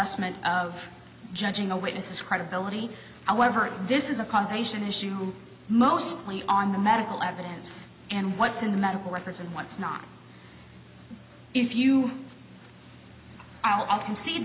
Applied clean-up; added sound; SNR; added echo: none; none; none; none.